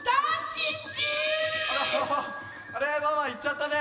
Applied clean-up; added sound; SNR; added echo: none; none; none; none.